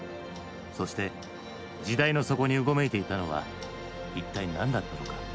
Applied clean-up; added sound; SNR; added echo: none; none; none; none.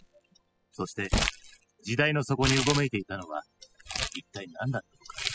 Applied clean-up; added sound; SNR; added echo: classical method spectral subtraction.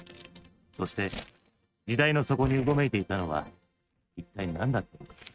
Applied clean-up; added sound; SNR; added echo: neural mask model RNNoise.